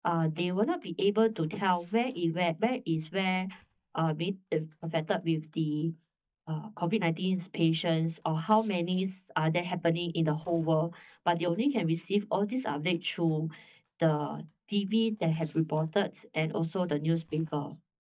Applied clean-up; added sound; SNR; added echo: neural mask model DeepFilterNet 3.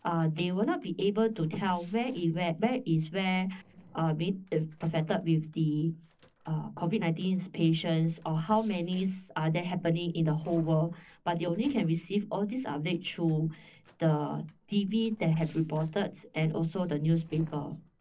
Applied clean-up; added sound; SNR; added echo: neural separator model SepFormer DNS4.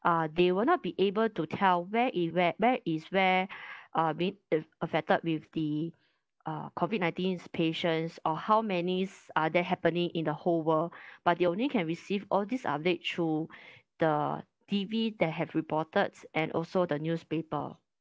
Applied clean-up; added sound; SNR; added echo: none; none; none; none.